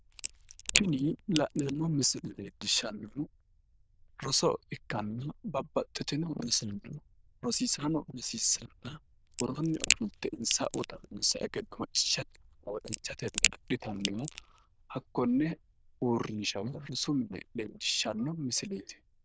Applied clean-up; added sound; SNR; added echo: neural diffusion model UNIVERSE++.